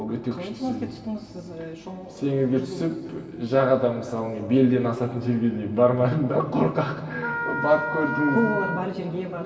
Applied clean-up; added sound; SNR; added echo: none; Wind instrument, woodwind instrument; 5 dB; reverberation time 2.7 s.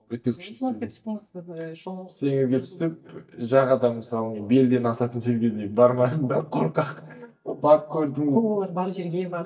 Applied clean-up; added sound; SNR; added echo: neural mask model DeepFilterNet 3.